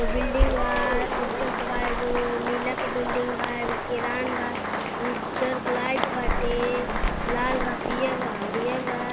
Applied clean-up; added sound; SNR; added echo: none; Rain + Applause; -2 dB; none.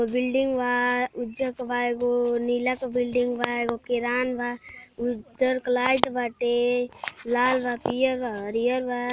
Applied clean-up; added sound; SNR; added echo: none; none; none; none.